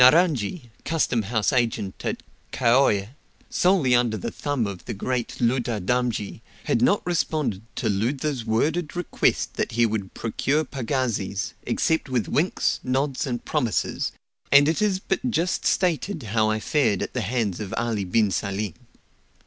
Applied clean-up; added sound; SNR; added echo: none; none; none; none.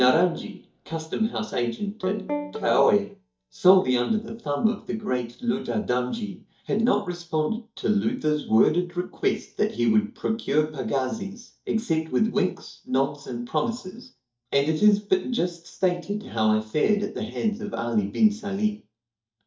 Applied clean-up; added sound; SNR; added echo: neural mask model DeepFilterNet 3.